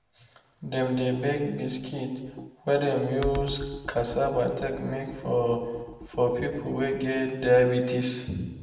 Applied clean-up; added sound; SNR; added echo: none; Computer keyboard; 16 dB; reverberation time 1.2 s.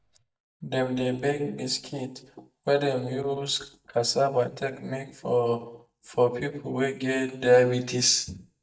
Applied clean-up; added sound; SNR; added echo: neural mask model DeepFilterNet 3.